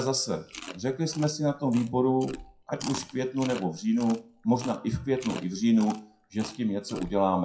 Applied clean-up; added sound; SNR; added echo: classical method WPE with log-MMSE.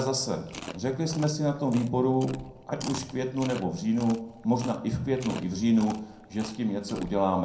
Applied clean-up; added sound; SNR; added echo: none; Chewing, mastication; 16 dB; reverberation time 0.6 s.